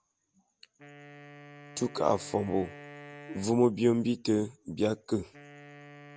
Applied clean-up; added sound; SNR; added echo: none; Wind instrument, woodwind instrument; 19 dB; none.